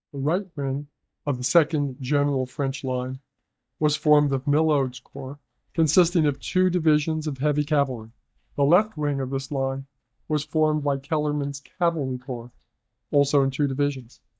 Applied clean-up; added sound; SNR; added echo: neural mask model DeepFilterNet 3.